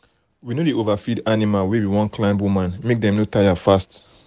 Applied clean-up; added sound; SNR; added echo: none; none; none; none.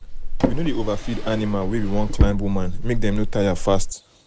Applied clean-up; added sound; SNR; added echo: none; Drawer open or close; -3 dB; none.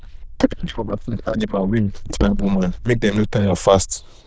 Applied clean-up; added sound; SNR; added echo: neural diffusion model UNIVERSE++.